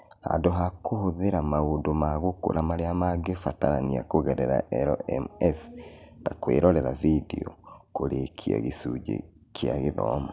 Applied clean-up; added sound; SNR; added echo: none; none; none; none.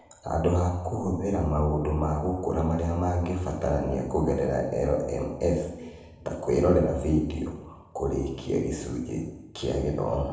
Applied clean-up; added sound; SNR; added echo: none; none; none; reverberation time 0.8 s.